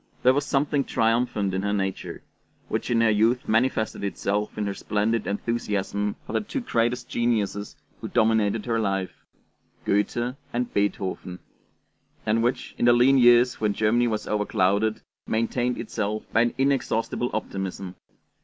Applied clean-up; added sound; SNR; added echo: none; none; none; none.